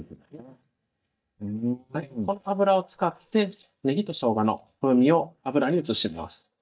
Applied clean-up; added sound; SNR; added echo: neural mask model DeepFilterNet 3.